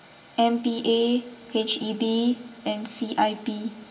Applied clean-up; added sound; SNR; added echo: none; none; none; reverberation time 1.5 s.